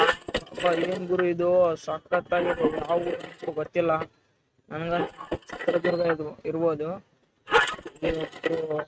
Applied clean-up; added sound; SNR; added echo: neural mask model RNNoise.